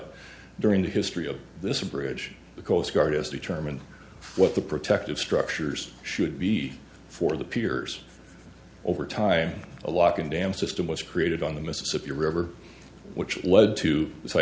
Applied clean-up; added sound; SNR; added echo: none; none; none; none.